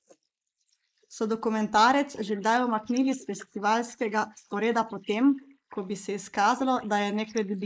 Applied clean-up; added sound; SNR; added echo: neural mask model Resemble Enhance denoiser.